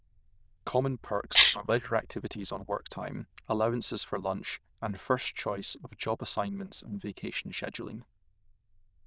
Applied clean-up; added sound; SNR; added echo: neural diffusion model UNIVERSE++.